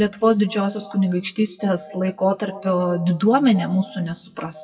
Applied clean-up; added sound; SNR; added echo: classical method WPE with log-MMSE.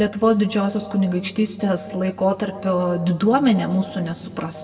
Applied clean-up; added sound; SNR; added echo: none; Telephone; 19 dB; reverberation time 1.6 s.